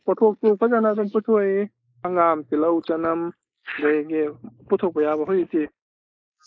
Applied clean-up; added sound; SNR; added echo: neural mask model Resemble Enhance denoiser.